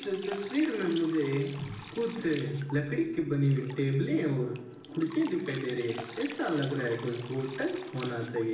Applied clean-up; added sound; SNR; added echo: none; Drip; 17 dB; reverberation time 0.8 s.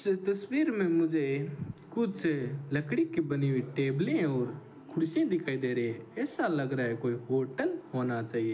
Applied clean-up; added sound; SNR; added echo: none; none; none; none.